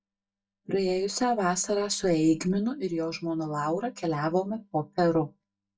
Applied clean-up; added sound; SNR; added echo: neural mask model DeepFilterNet 3.